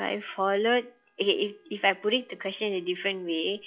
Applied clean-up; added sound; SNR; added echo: classical method log-MMSE.